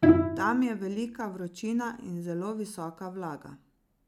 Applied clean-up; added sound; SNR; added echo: none; Bowed string instrument; -5 dB; none.